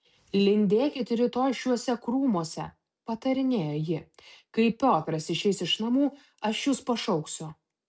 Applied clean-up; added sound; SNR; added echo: none; none; none; none.